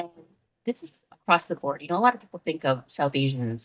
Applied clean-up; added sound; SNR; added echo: neural mask model DeepFilterNet 3.